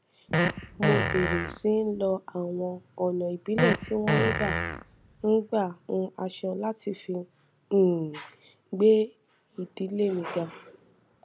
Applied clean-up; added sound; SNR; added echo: none; Fart; 0 dB; none.